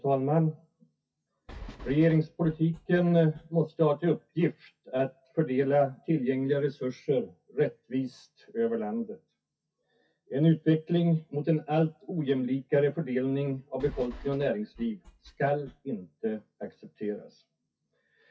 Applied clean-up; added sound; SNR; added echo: classical method WPE with log-MMSE.